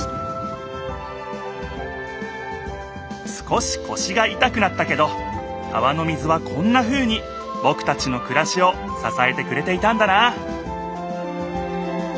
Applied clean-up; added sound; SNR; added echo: none; none; none; none.